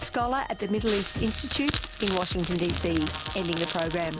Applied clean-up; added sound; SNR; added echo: none; Crackle; 10 dB; none.